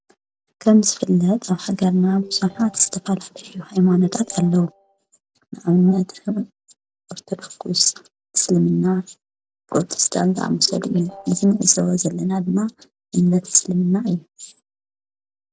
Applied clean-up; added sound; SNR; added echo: neural separator model SepFormer DNS4.